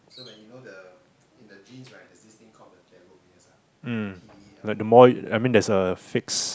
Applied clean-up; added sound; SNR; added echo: none; none; none; none.